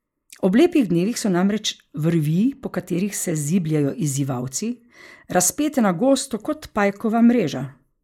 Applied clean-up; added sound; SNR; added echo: neural mask model Resemble Enhance denoiser.